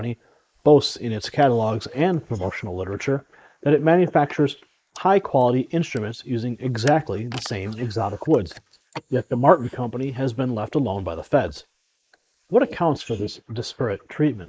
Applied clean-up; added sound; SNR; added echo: neural mask model Resemble Enhance denoiser.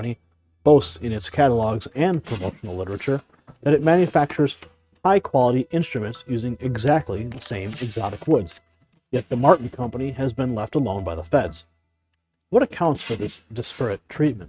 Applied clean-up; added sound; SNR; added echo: neural mask model RNNoise.